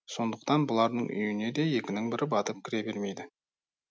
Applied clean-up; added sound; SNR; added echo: none; none; none; none.